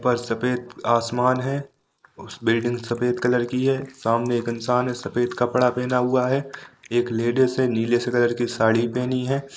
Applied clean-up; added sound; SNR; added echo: neural mask model Resemble Enhance denoiser.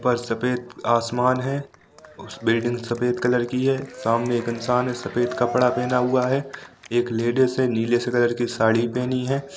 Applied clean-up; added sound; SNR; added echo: none; Cheering; 17 dB; none.